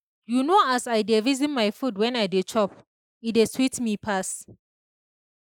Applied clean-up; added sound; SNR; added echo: neural mask model Resemble Enhance denoiser.